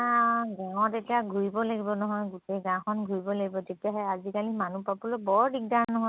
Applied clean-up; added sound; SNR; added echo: none; none; none; none.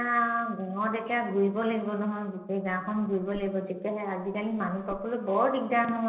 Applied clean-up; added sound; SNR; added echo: neural separator model SepFormer DNS4.